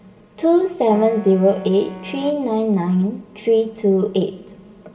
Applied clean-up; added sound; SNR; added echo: none; Wind instrument, woodwind instrument; 18 dB; reverberation time 2.0 s.